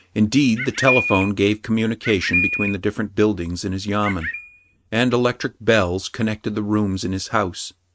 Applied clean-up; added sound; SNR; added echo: neural mask model RNNoise.